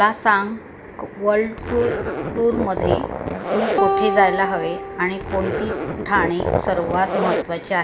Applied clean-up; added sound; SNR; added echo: none; Zipper (clothing) + Acoustic guitar; 2 dB; none.